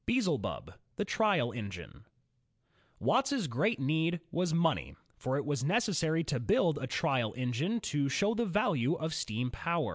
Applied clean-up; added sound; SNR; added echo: none; none; none; none.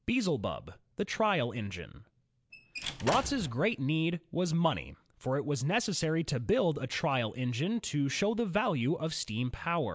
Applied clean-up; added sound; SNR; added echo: none; Squeak / Slam / Wood; 8 dB; none.